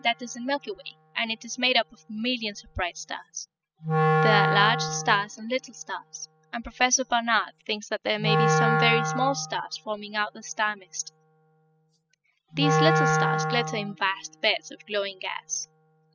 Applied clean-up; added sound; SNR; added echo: classical method spectral subtraction.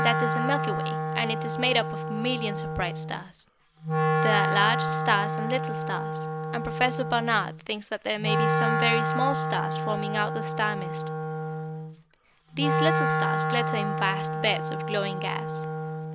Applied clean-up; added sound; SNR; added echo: none; Wind instrument, woodwind instrument; -1 dB; none.